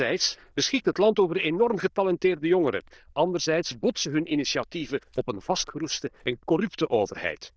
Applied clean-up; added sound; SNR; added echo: neural diffusion model UNIVERSE++.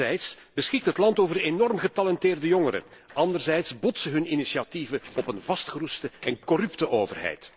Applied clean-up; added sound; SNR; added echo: neural separator model SepFormer DNS4.